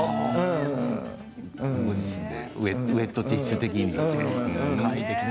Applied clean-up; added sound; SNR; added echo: none; none; none; none.